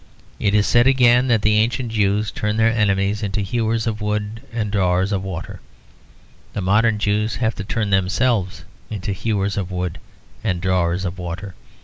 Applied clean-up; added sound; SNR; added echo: none; none; none; none.